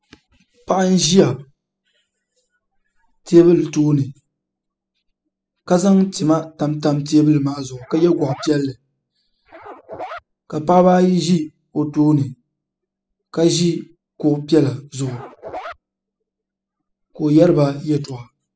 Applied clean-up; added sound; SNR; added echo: classical method spectral subtraction.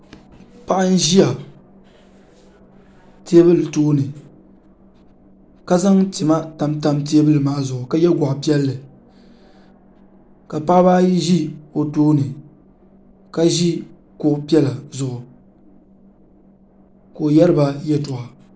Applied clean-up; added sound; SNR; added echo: none; none; none; none.